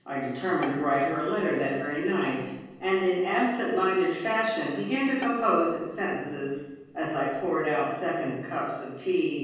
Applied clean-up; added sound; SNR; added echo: none; Bowed string instrument; 20 dB; reverberation time 1.3 s.